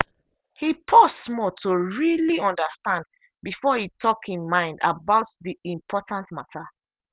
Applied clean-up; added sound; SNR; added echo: none; none; none; none.